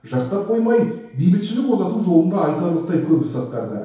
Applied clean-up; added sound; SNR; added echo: none; none; none; reverberation time 2.2 s.